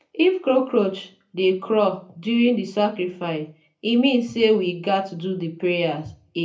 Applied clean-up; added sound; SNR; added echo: none; none; none; reverberation time 0.3 s.